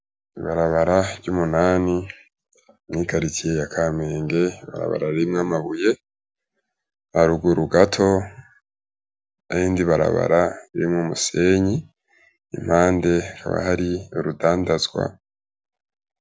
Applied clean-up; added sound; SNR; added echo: none; none; none; none.